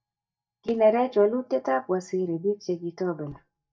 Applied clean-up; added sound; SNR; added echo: neural mask model DeepFilterNet 3.